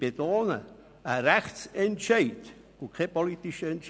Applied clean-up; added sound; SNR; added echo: none; none; none; none.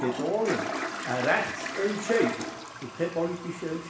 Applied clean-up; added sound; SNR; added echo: none; Toilet flush; 6 dB; reverberation time 0.7 s.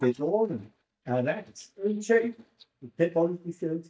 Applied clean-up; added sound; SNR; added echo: neural mask model DeepFilterNet 3.